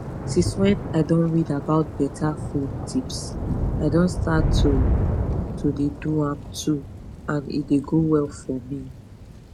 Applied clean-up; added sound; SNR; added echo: none; Thunder / Rain; 3 dB; none.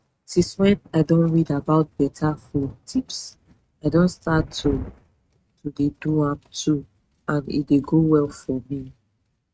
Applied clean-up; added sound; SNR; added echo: neural mask model RNNoise.